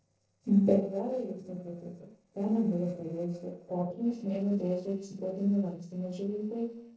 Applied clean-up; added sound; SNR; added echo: neural separator model SepFormer DNS4.